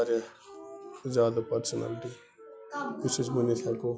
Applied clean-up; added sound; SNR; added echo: classical method log-MMSE.